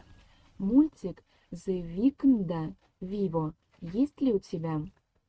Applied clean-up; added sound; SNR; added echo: neural mask model RNNoise.